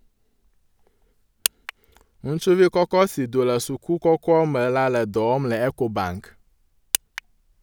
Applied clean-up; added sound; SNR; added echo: none; none; none; none.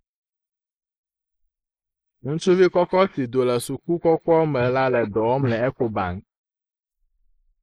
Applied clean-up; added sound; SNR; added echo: neural mask model Resemble Enhance denoiser.